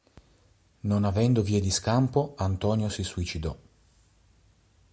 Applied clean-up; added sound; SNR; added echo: none; none; none; none.